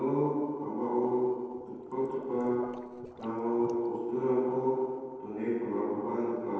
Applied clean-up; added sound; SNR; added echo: neural separator model SepFormer DNS4.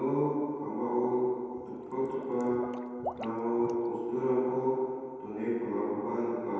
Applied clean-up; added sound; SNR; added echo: none; Water / Liquid; 15 dB; reverberation time 2.1 s.